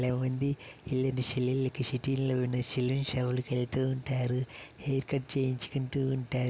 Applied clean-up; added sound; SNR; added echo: none; none; none; none.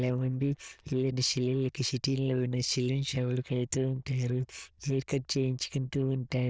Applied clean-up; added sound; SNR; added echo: neural diffusion model UNIVERSE++.